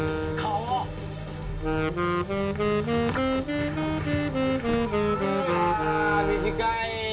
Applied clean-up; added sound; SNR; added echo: none; Wind instrument, woodwind instrument; -1 dB; reverberation time 0.2 s.